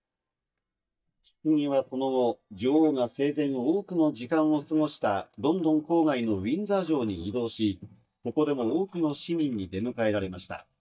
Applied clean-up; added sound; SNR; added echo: neural mask model DeepFilterNet 3.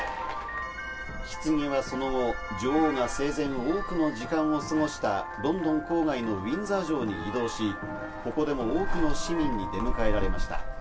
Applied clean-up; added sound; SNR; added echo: none; Vehicle horn, car horn, honking; 3 dB; reverberation time 0.2 s.